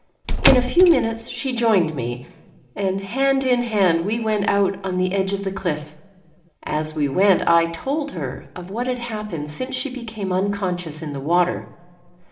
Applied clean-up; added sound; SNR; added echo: none; Squeak / Slam / Wood; -1 dB; reverberation time 1.2 s.